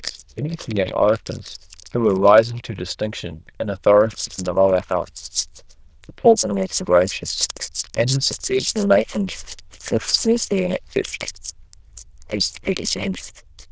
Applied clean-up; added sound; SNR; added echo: neural diffusion model UNIVERSE++.